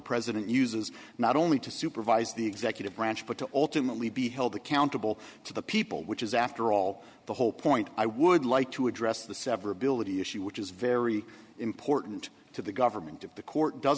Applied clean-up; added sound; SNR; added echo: none; none; none; none.